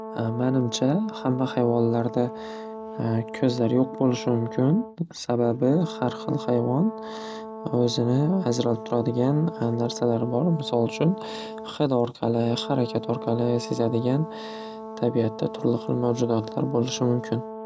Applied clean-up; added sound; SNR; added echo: none; Brass instrument; 12 dB; none.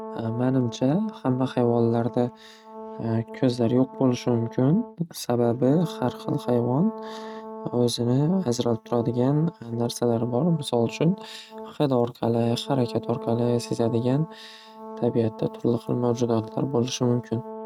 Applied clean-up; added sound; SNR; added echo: neural mask model RNNoise.